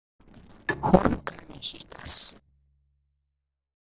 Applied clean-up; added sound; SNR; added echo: neural separator model SepFormer DNS4.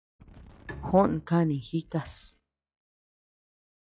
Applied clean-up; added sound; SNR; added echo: classical method log-MMSE.